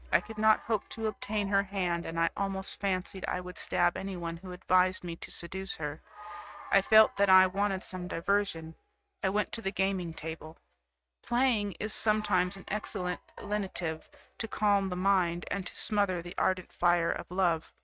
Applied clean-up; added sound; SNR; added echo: neural mask model RNNoise.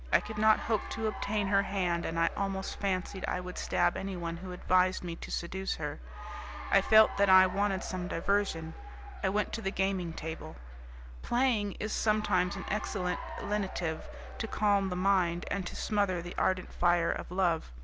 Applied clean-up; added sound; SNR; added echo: none; Applause / Cheering; 15 dB; none.